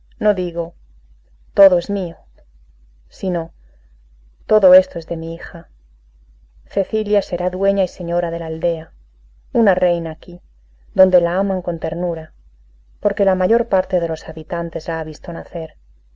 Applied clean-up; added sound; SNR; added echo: none; none; none; none.